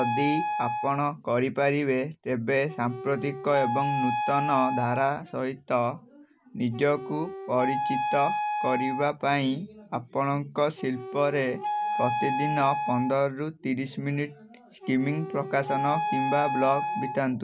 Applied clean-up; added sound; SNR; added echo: none; Wind instrument, woodwind instrument; 4 dB; none.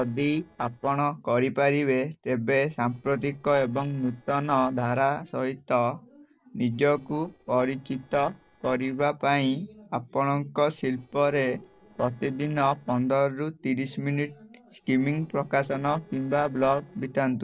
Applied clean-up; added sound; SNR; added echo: neural separator model SepFormer DNS4.